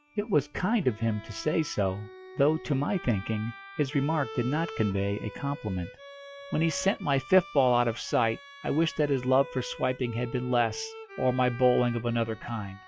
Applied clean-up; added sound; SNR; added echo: classical method log-MMSE.